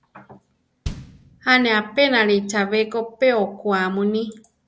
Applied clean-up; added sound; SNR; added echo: none; Bass drum; 18 dB; none.